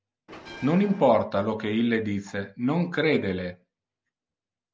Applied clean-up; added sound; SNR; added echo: none; Bell; 16 dB; none.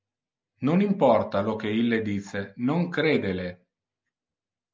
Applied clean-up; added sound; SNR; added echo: none; none; none; none.